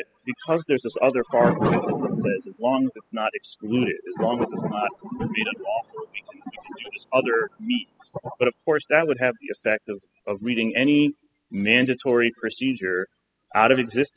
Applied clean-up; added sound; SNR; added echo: classical method spectral subtraction.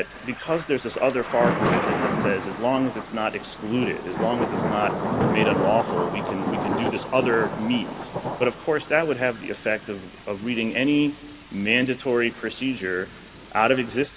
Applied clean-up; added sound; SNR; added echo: none; Thunder / Rain; 4 dB; none.